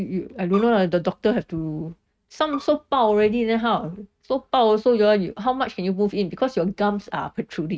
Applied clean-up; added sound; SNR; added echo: neural mask model RNNoise.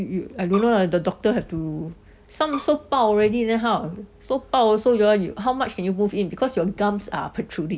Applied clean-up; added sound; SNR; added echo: none; Bowed string instrument; 15 dB; none.